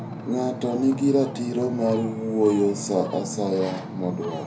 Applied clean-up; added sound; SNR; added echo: none; Ocean; 10 dB; reverberation time 0.3 s.